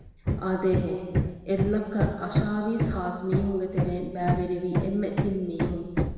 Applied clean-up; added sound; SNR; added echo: none; Hammer; 0 dB; reverberation time 1.6 s.